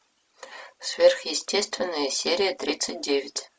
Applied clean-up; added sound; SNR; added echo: none; none; none; none.